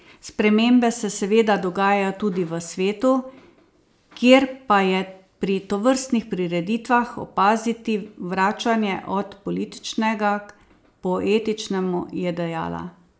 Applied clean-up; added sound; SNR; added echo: none; none; none; none.